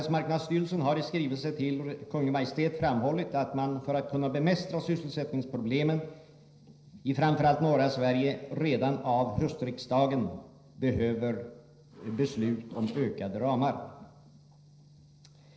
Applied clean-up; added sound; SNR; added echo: neural separator model SepFormer DNS4.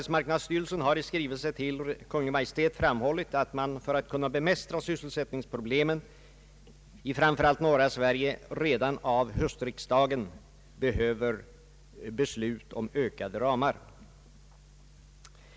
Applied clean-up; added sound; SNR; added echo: none; none; none; none.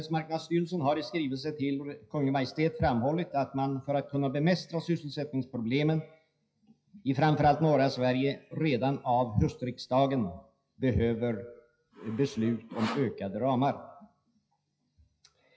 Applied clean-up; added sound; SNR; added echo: classical method WPE with log-MMSE.